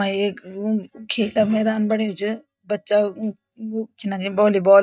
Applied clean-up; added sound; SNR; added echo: neural mask model DeepFilterNet 3.